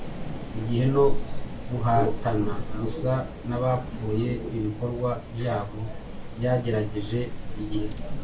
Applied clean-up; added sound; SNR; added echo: none; Rain; 3 dB; reverberation time 0.2 s.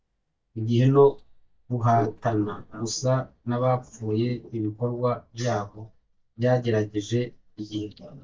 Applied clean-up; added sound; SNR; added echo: neural mask model DeepFilterNet 3.